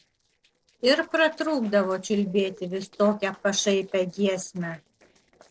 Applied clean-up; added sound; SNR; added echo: neural separator model SepFormer DNS4.